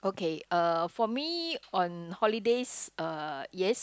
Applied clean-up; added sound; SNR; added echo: none; none; none; none.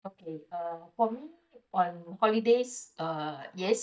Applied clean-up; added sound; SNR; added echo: neural mask model DeepFilterNet 3.